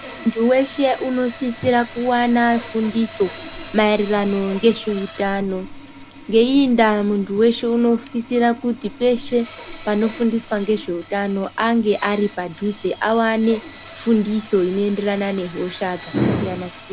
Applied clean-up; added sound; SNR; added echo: none; Sawing; 16 dB; none.